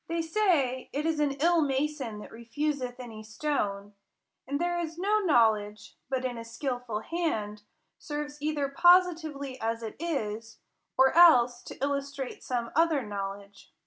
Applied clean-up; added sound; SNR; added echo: none; none; none; none.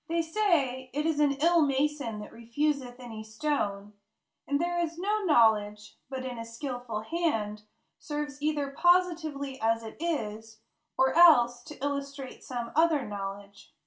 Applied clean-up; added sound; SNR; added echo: none; none; none; reverberation time 0.2 s.